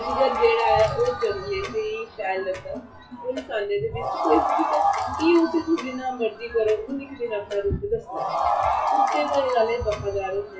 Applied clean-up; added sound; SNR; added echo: classical method WPE with log-MMSE.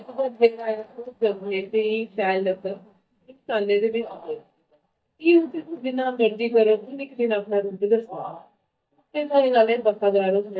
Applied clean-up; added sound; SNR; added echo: neural mask model DeepFilterNet 3.